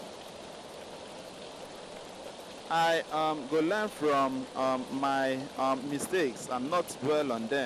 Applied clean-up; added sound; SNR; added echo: none; Rain; 13 dB; none.